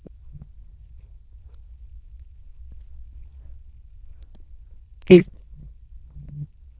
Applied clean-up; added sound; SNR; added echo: neural diffusion model UNIVERSE++.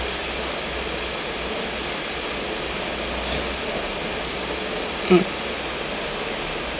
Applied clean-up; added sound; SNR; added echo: none; none; none; none.